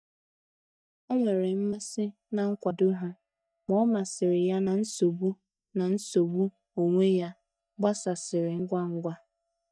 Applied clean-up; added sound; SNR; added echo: neural mask model DeepFilterNet 3.